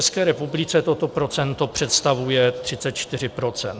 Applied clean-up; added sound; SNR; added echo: none; none; none; none.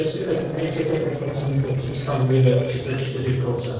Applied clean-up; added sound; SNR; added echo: neural separator model SepFormer DNS4.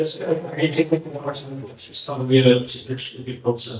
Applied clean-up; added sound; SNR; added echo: neural mask model DeepFilterNet 3.